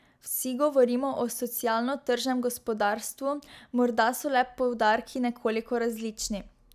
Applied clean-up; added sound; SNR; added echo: none; none; none; none.